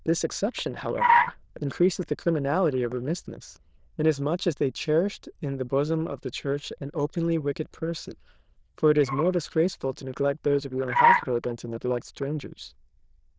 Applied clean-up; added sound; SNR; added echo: neural diffusion model UNIVERSE++.